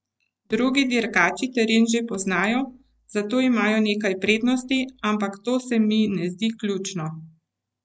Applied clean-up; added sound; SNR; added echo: neural separator model SepFormer DNS4.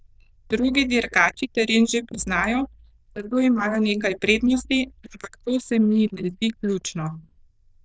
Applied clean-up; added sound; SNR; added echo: neural diffusion model UNIVERSE++.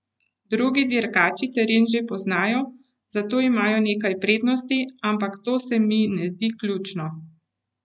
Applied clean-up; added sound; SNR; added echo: none; none; none; none.